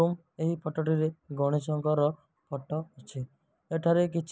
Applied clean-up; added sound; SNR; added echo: none; none; none; none.